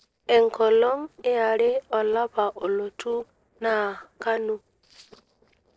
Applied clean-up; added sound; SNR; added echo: neural separator model SepFormer DNS4.